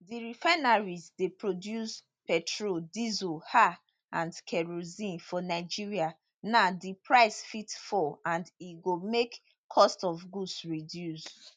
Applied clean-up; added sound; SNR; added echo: none; none; none; none.